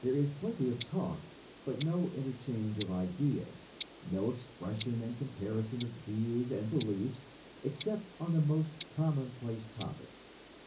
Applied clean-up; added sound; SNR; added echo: none; Tick-tock; -4 dB; reverberation time 0.5 s.